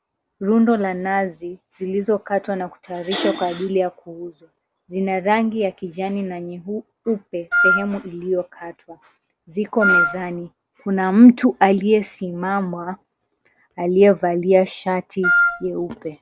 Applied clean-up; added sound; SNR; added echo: none; Wind instrument, woodwind instrument; -2 dB; none.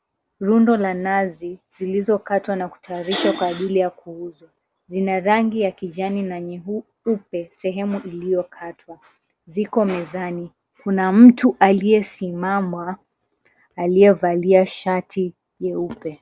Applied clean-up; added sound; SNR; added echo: none; none; none; none.